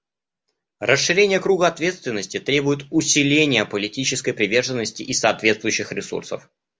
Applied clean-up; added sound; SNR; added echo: none; none; none; none.